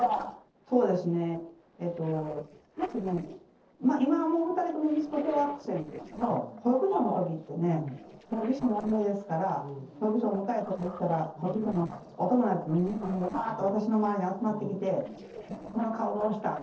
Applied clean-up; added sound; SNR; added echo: neural separator model SepFormer DNS4.